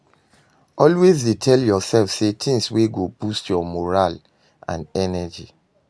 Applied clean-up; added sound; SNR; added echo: none; none; none; none.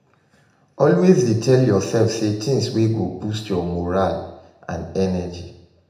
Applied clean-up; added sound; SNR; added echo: none; none; none; reverberation time 0.7 s.